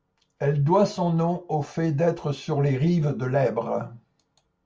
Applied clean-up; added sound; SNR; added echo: none; none; none; none.